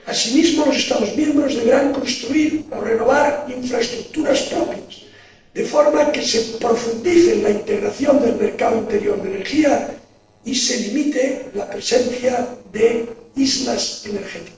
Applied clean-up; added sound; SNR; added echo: neural separator model SepFormer DNS4.